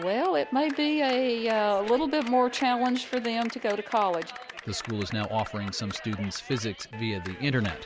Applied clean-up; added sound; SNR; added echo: none; Clapping; 15 dB; none.